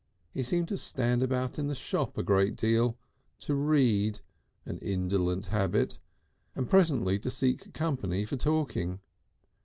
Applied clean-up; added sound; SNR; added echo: none; none; none; none.